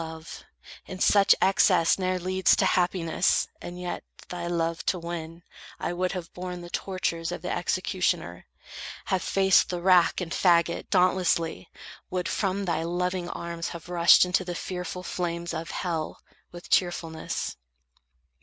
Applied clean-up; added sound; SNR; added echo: none; none; none; none.